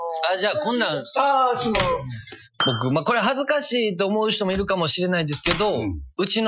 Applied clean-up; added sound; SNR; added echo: classical method Wiener filter.